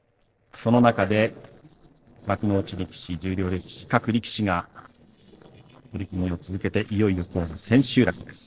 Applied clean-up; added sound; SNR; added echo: neural separator model SepFormer DNS4.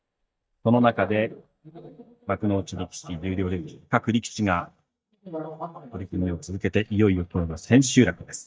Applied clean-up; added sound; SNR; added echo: neural mask model DeepFilterNet 3.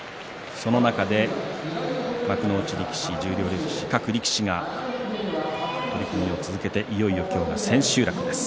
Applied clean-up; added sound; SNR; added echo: none; none; none; none.